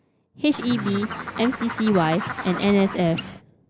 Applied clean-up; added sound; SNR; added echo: none; Bird; 9 dB; none.